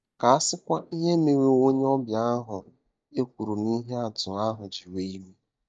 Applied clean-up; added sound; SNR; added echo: neural mask model DeepFilterNet 3.